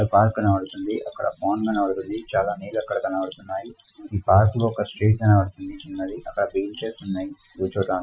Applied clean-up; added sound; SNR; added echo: classical method Wiener filter.